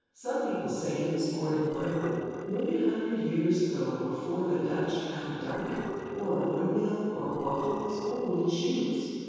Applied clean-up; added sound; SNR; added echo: neural separator model SepFormer DNS4.